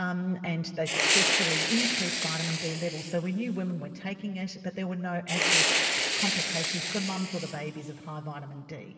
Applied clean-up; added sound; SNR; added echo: none; Fire; -3 dB; reverberation time 2.0 s.